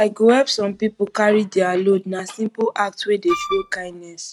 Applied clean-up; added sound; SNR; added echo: neural mask model RNNoise.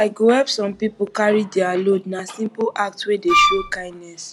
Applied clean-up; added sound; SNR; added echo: none; Wind instrument, woodwind instrument; -2 dB; none.